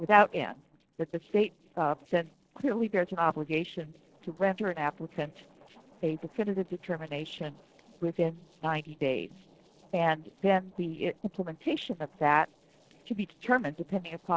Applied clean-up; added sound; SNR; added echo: neural separator model SepFormer DNS4.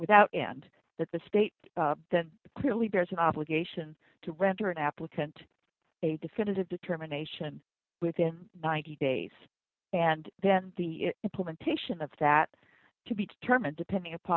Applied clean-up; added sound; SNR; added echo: none; none; none; none.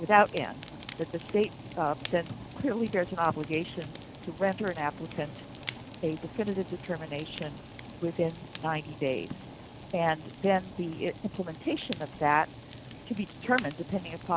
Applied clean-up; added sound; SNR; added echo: none; Fire; 11 dB; none.